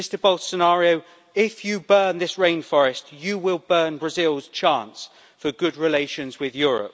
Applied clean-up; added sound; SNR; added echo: none; none; none; none.